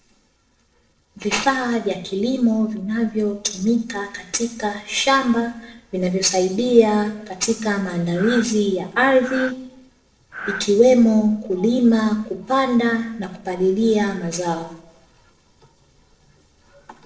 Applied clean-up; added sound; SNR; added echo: neural separator model SepFormer DNS4.